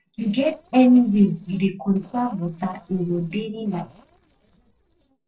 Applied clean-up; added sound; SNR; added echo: neural separator model SepFormer DNS4.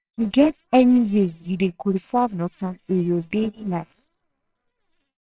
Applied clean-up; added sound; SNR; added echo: neural separator model SepFormer WHAMR!.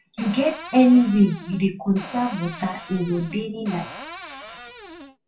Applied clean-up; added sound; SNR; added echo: none; Cupboard open or close; 16 dB; reverberation time 0.2 s.